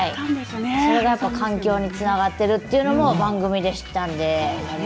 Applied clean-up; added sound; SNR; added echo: none; none; none; none.